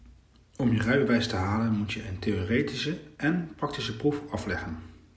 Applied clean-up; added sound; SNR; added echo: none; none; none; none.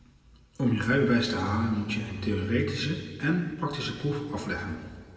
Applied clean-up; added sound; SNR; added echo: none; none; none; reverberation time 1.6 s.